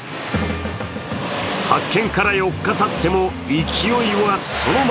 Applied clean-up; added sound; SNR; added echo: none; none; none; none.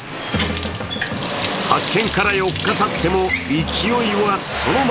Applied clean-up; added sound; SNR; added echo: none; Water tap, faucet; 10 dB; none.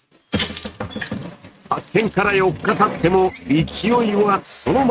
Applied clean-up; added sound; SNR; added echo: neural mask model RNNoise.